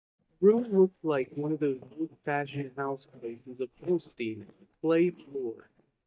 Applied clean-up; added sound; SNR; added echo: neural mask model DeepFilterNet 3.